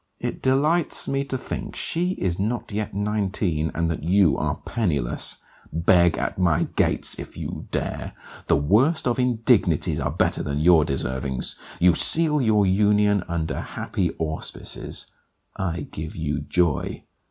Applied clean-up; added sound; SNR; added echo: none; none; none; none.